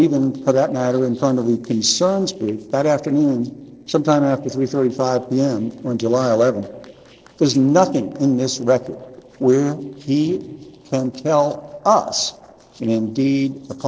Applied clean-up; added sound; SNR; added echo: neural separator model SepFormer DNS4.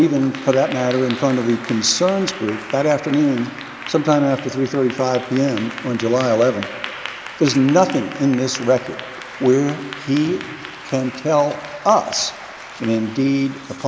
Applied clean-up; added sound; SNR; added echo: none; Applause / Clapping; 14 dB; none.